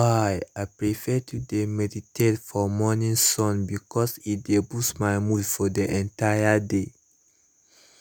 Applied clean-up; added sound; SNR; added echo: none; none; none; none.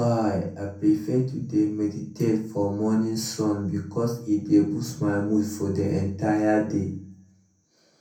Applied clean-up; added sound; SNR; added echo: none; none; none; reverberation time 0.5 s.